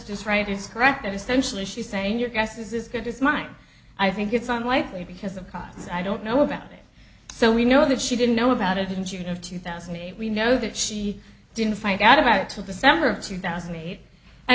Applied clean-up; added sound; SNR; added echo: none; none; none; none.